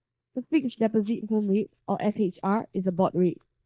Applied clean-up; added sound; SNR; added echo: neural mask model DeepFilterNet 3.